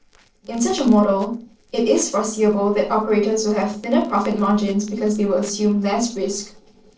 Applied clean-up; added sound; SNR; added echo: neural separator model SepFormer DNS4.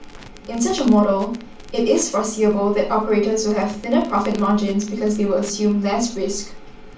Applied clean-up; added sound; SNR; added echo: none; Crackle; 17 dB; reverberation time 0.3 s.